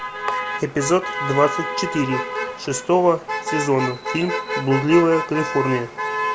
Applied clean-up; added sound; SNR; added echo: none; Motor vehicle (road); 5 dB; none.